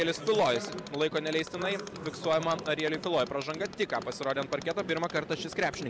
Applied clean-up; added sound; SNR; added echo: none; Mechanisms; 16 dB; none.